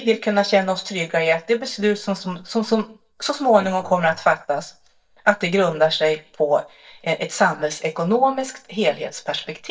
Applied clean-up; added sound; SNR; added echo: neural mask model DeepFilterNet 3.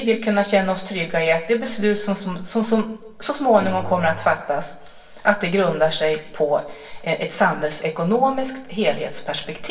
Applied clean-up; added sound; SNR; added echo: none; Musical instrument; 18 dB; reverberation time 0.8 s.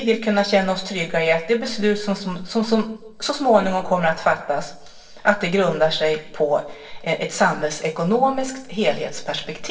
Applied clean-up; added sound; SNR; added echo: neural separator model SepFormer DNS4.